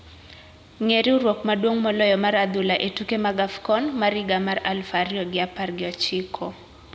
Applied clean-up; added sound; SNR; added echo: none; none; none; none.